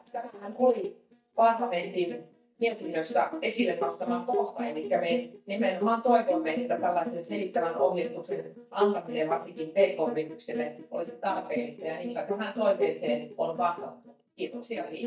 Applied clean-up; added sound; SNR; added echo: neural mask model DeepFilterNet 3.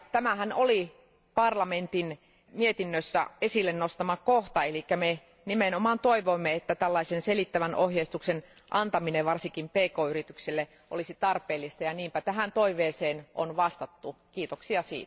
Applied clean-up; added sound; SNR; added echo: none; none; none; none.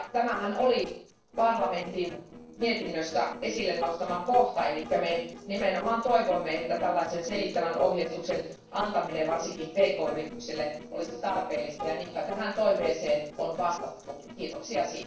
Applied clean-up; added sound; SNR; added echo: neural separator model SepFormer DNS4.